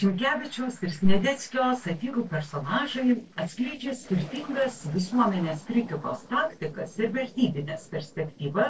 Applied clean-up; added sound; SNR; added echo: neural separator model SepFormer DNS4.